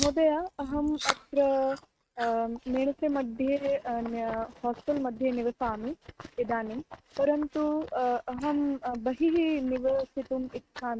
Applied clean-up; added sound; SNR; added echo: neural mask model RNNoise.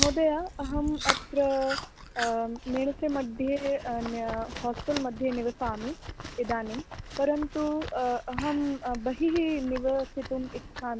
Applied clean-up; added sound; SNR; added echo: none; Chewing, mastication; 7 dB; none.